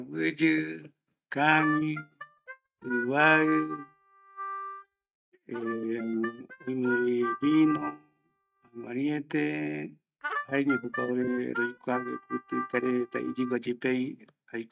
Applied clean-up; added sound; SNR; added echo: neural mask model RNNoise.